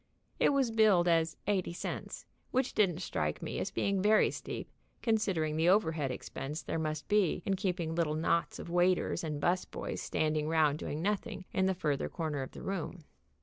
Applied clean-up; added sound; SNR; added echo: none; none; none; none.